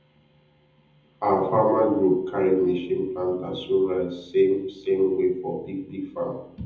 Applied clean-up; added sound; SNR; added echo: none; none; none; reverberation time 0.8 s.